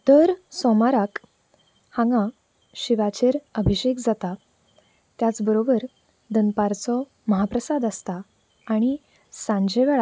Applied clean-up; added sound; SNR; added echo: none; none; none; none.